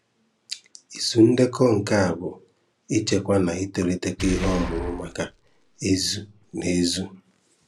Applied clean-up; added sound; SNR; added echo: none; Boom; 11 dB; none.